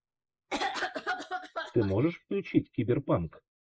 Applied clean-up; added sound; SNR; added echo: neural mask model Resemble Enhance denoiser.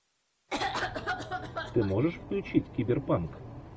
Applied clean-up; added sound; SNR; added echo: none; Cough; 3 dB; none.